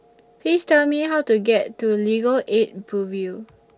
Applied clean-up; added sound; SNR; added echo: none; none; none; none.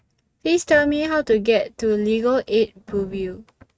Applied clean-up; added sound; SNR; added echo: neural mask model RNNoise.